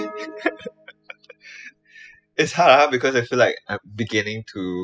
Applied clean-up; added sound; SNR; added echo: classical method spectral subtraction.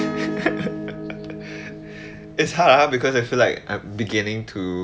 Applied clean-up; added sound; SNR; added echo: none; Acoustic guitar / Strum; 10 dB; none.